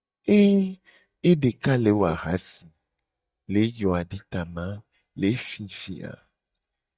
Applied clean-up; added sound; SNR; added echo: neural mask model DeepFilterNet 3.